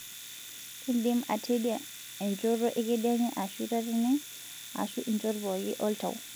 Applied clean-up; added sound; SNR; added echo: none; Domestic sounds, home sounds; 13 dB; none.